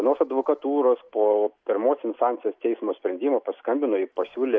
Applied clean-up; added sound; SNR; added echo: none; none; none; none.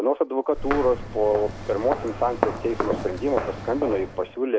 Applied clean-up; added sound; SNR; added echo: none; Walk, footsteps; 6 dB; none.